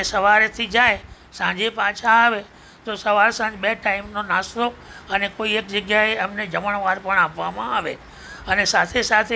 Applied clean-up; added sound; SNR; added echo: none; none; none; none.